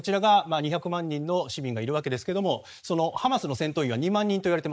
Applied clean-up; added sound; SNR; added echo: neural mask model Resemble Enhance denoiser.